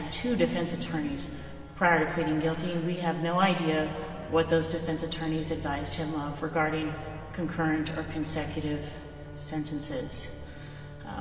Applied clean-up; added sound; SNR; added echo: none; Organ; 14 dB; reverberation time 2.7 s.